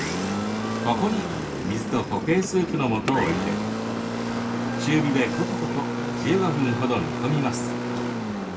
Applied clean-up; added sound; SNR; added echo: none; Engine; 1 dB; reverberation time 0.2 s.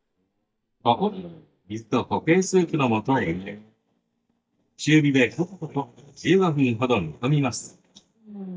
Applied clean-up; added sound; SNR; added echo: neural mask model DeepFilterNet 3.